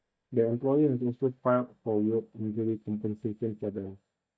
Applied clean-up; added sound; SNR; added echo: neural mask model DeepFilterNet 3.